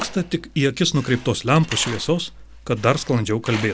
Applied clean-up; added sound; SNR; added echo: none; Tools; 16 dB; none.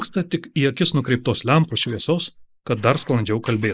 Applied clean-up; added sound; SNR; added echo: neural mask model Resemble Enhance denoiser.